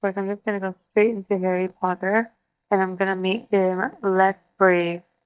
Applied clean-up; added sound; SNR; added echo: neural mask model DeepFilterNet 3.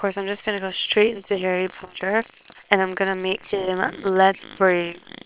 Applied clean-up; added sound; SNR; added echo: neural separator model SepFormer WHAM!.